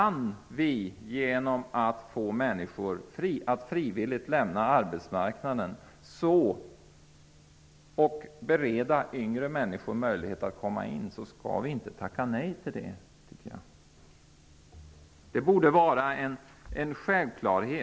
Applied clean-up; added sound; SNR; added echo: none; none; none; none.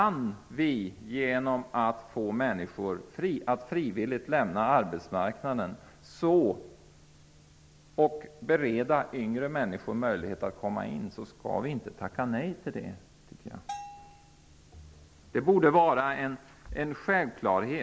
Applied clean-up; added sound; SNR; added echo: none; Bell; 16 dB; none.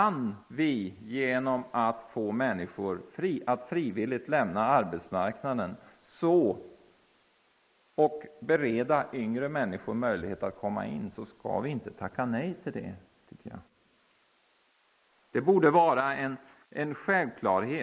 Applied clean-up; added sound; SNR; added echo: neural mask model Resemble Enhance denoiser.